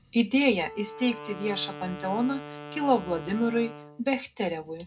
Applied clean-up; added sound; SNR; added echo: none; Wind instrument, woodwind instrument; 14 dB; reverberation time 0.2 s.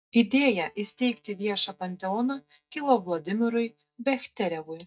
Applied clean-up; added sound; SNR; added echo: neural mask model DeepFilterNet 3.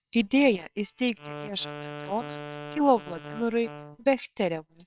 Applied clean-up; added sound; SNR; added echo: neural separator model SepFormer WHAMR!.